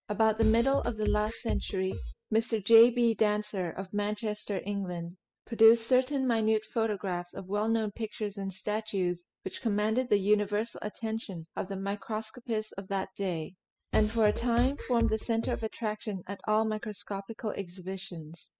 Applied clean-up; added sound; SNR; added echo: classical method spectral subtraction.